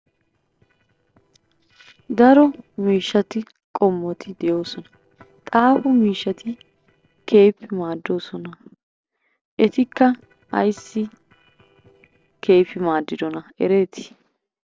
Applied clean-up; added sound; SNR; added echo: neural separator model SepFormer DNS4.